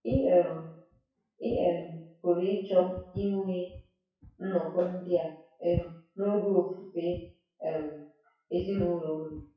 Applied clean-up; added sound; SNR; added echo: classical method WPE with log-MMSE.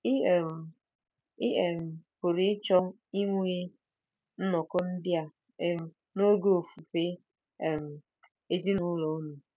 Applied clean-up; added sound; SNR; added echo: none; none; none; none.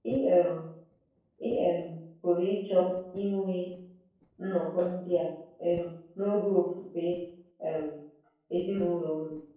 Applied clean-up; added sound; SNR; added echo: neural separator model SepFormer DNS4.